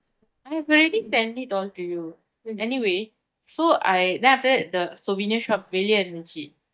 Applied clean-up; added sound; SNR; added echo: neural mask model DeepFilterNet 3.